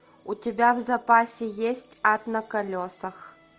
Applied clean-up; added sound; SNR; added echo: none; none; none; none.